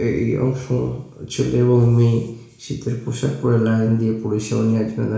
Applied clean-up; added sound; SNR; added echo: none; none; none; reverberation time 0.7 s.